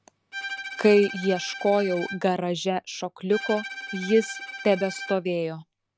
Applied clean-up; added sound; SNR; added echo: none; Bowed string instrument; 12 dB; none.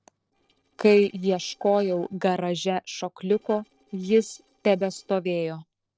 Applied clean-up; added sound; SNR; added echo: neural separator model SepFormer DNS4.